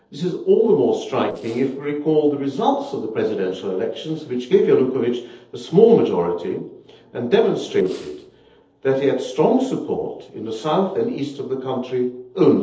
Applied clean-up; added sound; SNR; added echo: neural separator model SepFormer DNS4.